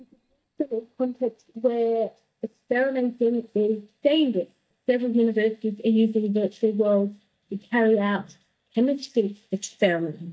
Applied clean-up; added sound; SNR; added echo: neural mask model DeepFilterNet 3.